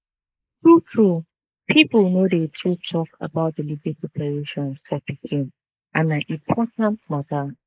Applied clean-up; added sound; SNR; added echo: neural mask model Resemble Enhance denoiser.